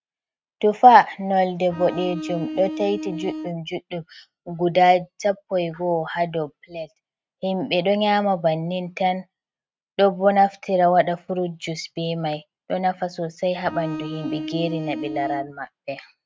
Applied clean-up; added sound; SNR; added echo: neural mask model RNNoise.